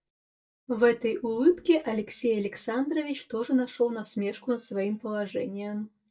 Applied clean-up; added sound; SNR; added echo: neural mask model DeepFilterNet 3.